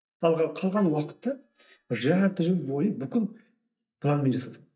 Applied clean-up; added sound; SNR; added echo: neural mask model DeepFilterNet 3.